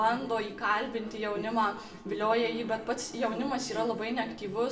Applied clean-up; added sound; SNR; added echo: none; none; none; reverberation time 0.5 s.